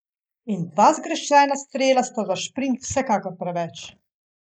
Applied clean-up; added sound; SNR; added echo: neural mask model Resemble Enhance denoiser.